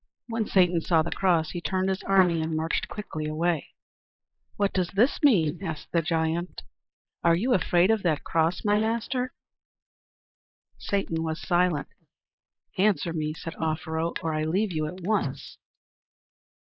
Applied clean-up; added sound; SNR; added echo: neural mask model Resemble Enhance denoiser.